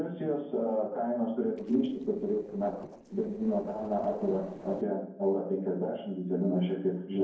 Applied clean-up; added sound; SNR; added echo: neural separator model SepFormer DNS4.